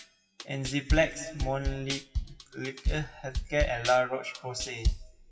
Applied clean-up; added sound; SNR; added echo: classical method WPE with log-MMSE.